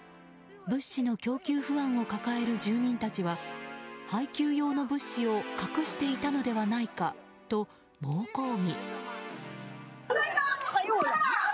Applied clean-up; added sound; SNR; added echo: none; none; none; none.